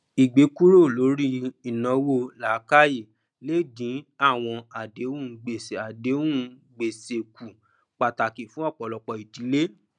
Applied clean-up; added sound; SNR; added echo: none; none; none; none.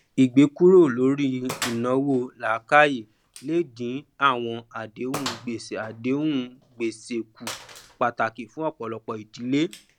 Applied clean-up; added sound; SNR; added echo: none; Gunshot, gunfire; 18 dB; none.